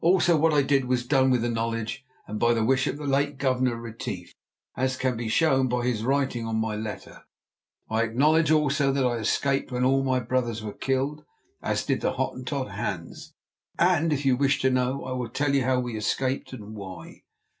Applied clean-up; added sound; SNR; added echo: none; none; none; none.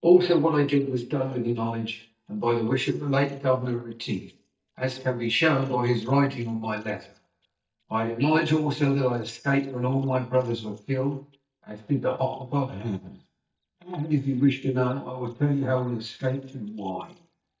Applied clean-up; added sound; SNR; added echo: neural mask model DeepFilterNet 3.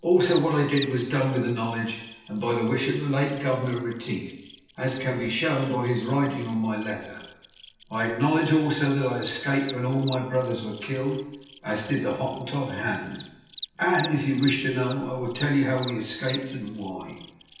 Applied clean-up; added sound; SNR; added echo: none; Cricket; 17 dB; reverberation time 0.9 s.